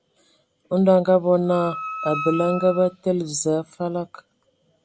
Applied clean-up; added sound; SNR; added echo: none; Wind instrument, woodwind instrument; 11 dB; none.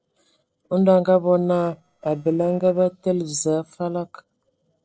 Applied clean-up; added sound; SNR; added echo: neural separator model SepFormer DNS4.